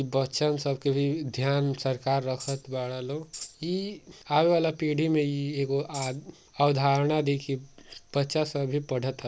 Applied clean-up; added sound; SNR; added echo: none; Tambourine; 15 dB; none.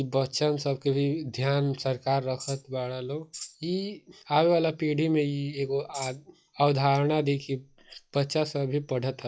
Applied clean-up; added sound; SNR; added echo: classical method log-MMSE.